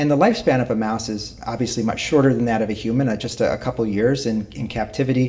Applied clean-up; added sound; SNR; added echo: none; none; none; reverberation time 0.7 s.